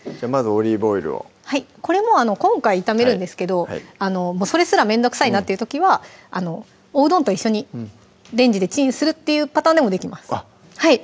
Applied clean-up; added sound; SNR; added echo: none; none; none; none.